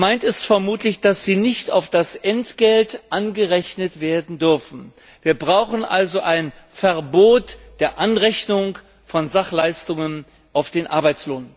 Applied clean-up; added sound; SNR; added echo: none; none; none; none.